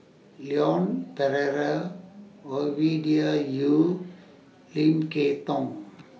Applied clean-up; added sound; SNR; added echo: none; none; none; none.